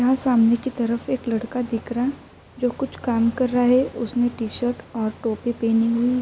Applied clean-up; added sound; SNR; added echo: none; none; none; none.